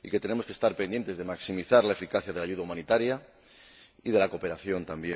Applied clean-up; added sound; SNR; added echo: none; none; none; none.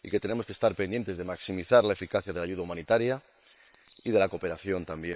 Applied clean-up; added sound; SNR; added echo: neural separator model SepFormer WHAM!.